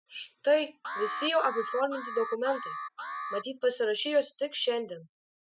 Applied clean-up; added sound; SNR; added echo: classical method spectral subtraction.